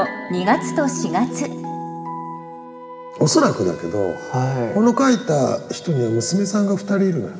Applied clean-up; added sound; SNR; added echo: none; Wind instrument, woodwind instrument; 19 dB; reverberation time 1.8 s.